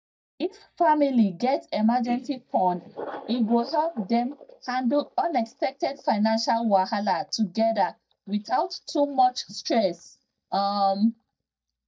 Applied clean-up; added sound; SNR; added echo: neural mask model DeepFilterNet 3.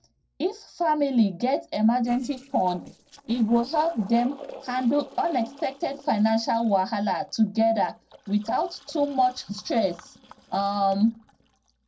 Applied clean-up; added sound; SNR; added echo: neural separator model SepFormer DNS4.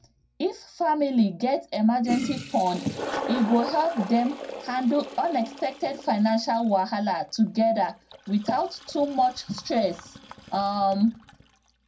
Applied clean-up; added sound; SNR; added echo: none; Toilet flush; 13 dB; reverberation time 0.2 s.